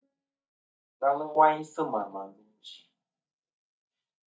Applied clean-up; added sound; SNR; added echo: neural mask model DeepFilterNet 3.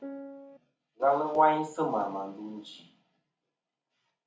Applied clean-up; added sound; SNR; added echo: none; Piano; 11 dB; reverberation time 0.4 s.